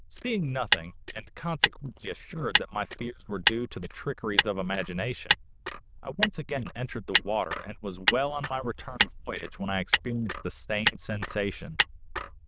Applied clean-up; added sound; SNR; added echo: neural diffusion model UNIVERSE++.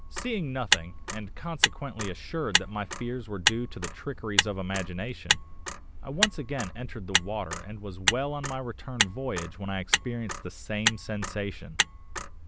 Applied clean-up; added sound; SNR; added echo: none; Motor vehicle (road); -3 dB; none.